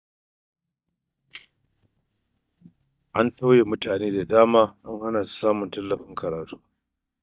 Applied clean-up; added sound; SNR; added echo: neural mask model DeepFilterNet 3.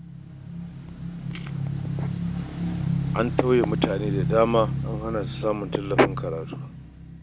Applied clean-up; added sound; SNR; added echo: none; Motorcycle / Engine; 2 dB; none.